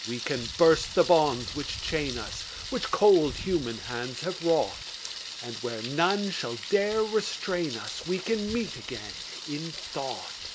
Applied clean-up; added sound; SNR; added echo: none; Thunder; 10 dB; none.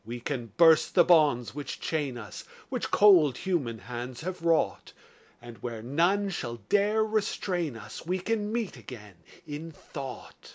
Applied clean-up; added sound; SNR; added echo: none; none; none; none.